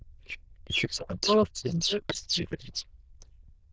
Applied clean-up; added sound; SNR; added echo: neural diffusion model UNIVERSE++.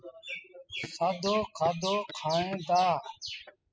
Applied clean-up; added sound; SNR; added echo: classical method spectral subtraction.